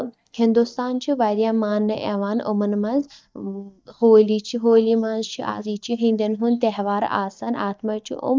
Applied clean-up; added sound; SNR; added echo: neural mask model DeepFilterNet 3.